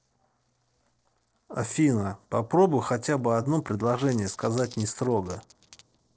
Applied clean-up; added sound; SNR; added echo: neural separator model SepFormer DNS4.